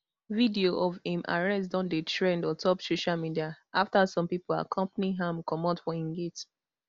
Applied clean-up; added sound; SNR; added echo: none; none; none; none.